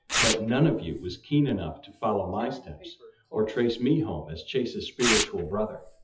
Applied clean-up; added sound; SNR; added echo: classical method WPE with log-MMSE.